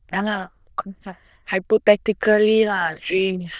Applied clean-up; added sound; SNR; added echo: neural diffusion model UNIVERSE++.